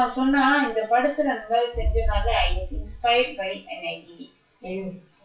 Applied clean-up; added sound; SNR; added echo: classical method WPE with log-MMSE.